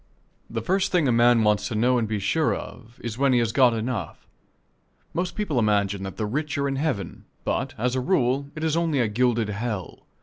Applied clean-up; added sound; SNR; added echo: none; none; none; none.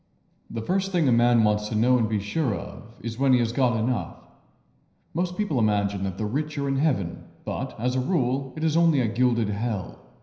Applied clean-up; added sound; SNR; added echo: none; none; none; reverberation time 0.9 s.